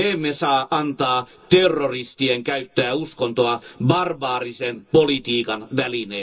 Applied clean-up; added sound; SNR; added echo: none; none; none; reverberation time 0.2 s.